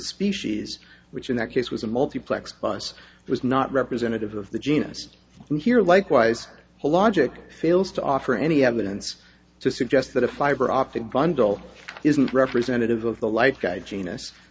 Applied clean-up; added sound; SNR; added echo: none; none; none; none.